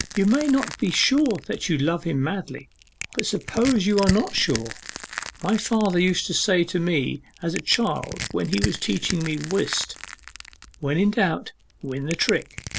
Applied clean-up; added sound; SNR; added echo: none; Crushing; 11 dB; none.